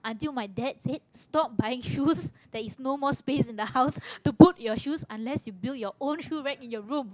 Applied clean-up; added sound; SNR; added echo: none; none; none; none.